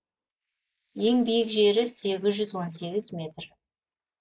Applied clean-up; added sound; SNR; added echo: neural mask model Resemble Enhance denoiser.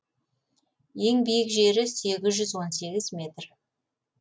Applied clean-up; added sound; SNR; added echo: none; none; none; none.